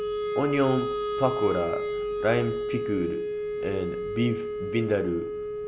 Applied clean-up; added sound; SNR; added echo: none; Wind instrument, woodwind instrument; 1 dB; none.